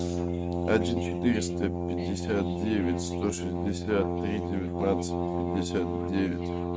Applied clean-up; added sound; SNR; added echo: neural mask model RNNoise.